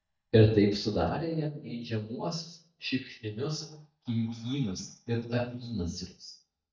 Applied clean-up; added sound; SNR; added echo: neural mask model DeepFilterNet 3.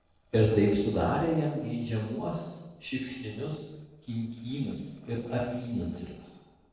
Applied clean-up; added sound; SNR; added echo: neural separator model SepFormer DNS4.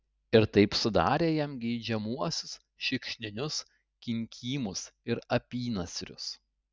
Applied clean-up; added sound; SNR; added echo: none; none; none; none.